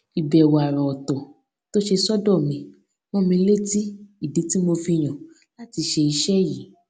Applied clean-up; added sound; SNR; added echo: none; none; none; none.